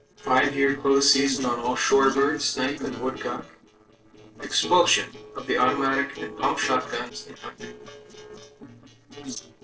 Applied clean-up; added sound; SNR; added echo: neural separator model SepFormer DNS4.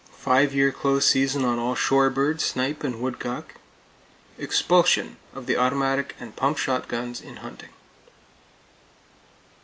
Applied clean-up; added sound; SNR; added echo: none; none; none; none.